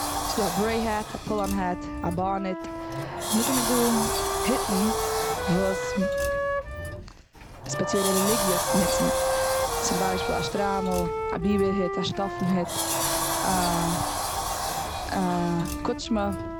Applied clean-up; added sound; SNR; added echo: none; Wind instrument, woodwind instrument + Sliding door; -1 dB; none.